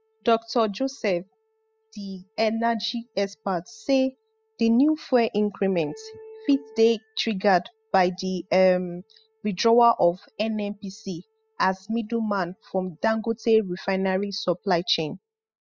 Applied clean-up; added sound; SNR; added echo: classical method spectral subtraction.